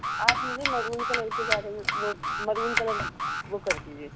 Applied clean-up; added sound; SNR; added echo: none; Domestic sounds, home sounds + Alarm; -3 dB; none.